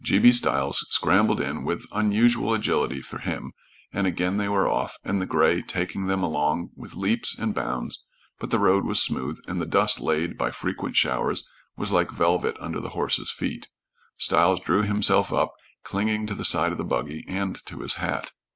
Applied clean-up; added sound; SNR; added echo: none; none; none; none.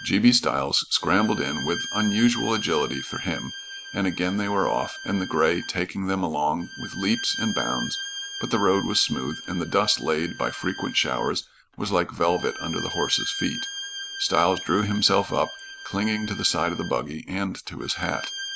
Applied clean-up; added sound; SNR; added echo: none; Bowed string instrument; 11 dB; none.